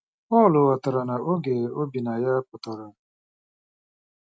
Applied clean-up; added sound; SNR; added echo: none; none; none; none.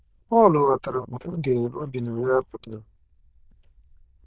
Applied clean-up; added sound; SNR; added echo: neural diffusion model UNIVERSE++.